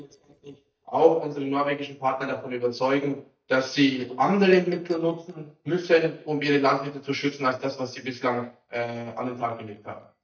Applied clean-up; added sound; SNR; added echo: neural mask model DeepFilterNet 3.